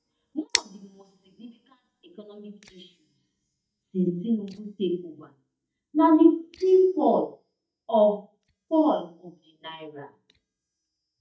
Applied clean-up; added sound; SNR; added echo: neural mask model DeepFilterNet 3.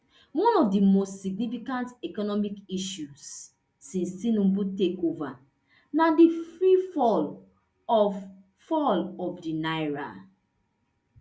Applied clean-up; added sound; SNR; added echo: none; none; none; none.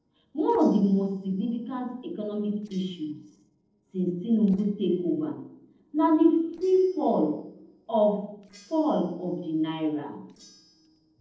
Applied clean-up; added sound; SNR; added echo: neural separator model SepFormer DNS4.